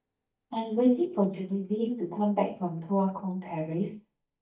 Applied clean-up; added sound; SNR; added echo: neural mask model DeepFilterNet 3.